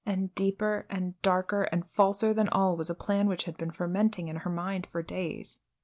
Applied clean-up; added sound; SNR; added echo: none; none; none; none.